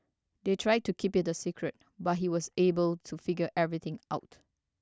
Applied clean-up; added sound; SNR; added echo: none; none; none; none.